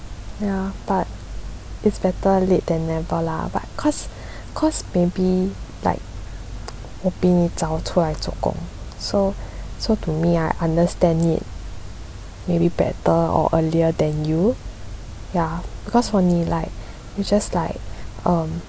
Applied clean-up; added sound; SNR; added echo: none; none; none; none.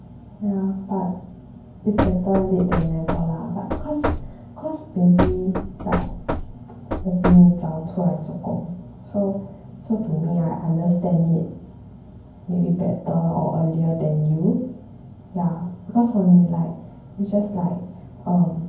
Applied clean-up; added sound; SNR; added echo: none; Knock / Wood; 4 dB; reverberation time 0.9 s.